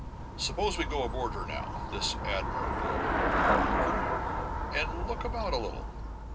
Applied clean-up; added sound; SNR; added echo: none; Traffic noise, roadway noise / Bicycle; -5 dB; reverberation time 0.2 s.